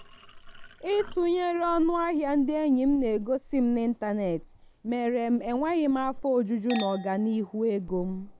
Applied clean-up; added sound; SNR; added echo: none; Chink, clink; 15 dB; none.